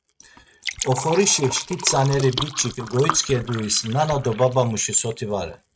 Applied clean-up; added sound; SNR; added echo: neural mask model RNNoise.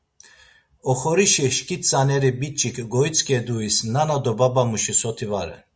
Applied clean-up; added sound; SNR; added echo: none; none; none; none.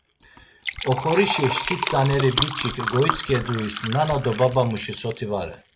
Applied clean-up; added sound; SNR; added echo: none; Fill (with liquid); 6 dB; none.